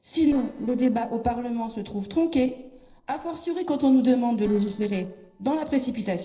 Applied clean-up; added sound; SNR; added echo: neural separator model SepFormer DNS4.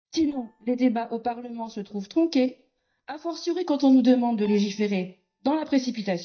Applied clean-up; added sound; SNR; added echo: neural mask model DeepFilterNet 3.